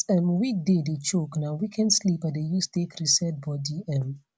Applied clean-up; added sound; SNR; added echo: none; none; none; none.